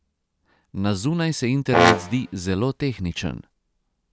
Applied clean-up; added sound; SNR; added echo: none; Brass instrument; -2 dB; none.